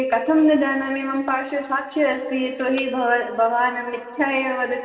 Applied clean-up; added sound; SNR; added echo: neural separator model SepFormer DNS4.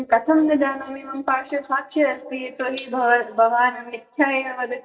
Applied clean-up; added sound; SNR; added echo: neural mask model DeepFilterNet 3.